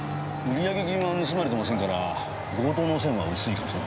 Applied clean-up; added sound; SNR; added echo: none; none; none; none.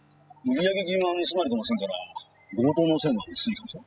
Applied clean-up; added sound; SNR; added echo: classical method spectral subtraction.